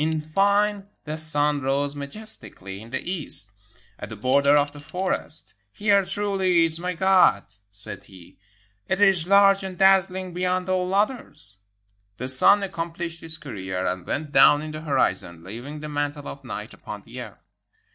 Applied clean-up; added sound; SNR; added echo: neural mask model DeepFilterNet 3.